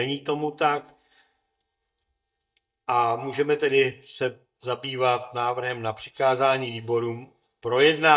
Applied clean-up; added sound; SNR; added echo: neural mask model DeepFilterNet 3.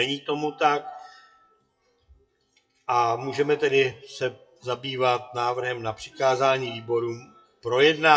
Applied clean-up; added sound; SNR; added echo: classical method WPE with log-MMSE.